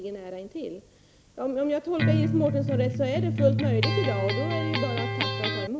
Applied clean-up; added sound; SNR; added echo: none; Electric guitar; -3 dB; none.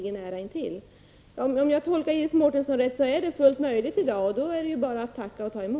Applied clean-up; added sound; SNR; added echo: none; none; none; none.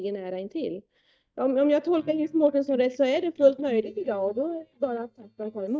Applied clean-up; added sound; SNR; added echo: neural mask model DeepFilterNet 3.